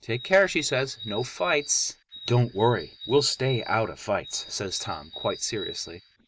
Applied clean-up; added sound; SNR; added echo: none; Bird; 15 dB; none.